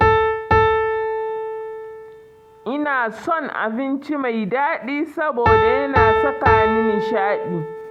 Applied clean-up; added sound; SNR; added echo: none; Piano; -3 dB; none.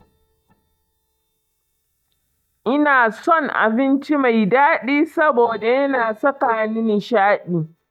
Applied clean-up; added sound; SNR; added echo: neural mask model DeepFilterNet 3.